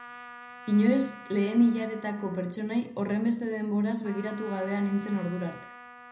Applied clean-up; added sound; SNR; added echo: none; Trumpet; 18 dB; reverberation time 0.5 s.